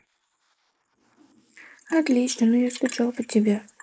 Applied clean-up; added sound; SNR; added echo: neural mask model Resemble Enhance denoiser.